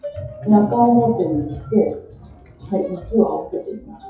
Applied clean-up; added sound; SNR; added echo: classical method WPE with log-MMSE.